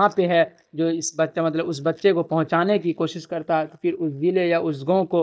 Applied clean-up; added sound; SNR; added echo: neural mask model DeepFilterNet 3.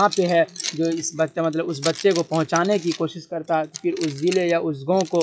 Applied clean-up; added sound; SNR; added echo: classical method WPE with log-MMSE.